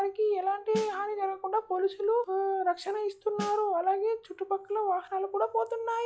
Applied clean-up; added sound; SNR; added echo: classical method log-MMSE.